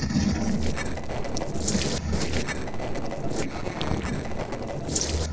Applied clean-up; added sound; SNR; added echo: neural separator model SepFormer DNS4.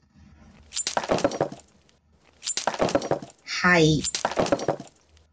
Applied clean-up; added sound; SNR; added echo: none; Shatter; -1 dB; reverberation time 0.4 s.